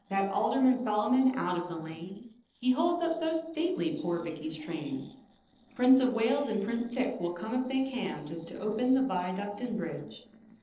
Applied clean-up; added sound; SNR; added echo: neural separator model SepFormer DNS4.